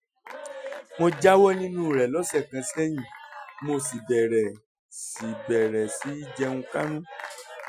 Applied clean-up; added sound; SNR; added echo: classical method Wiener filter.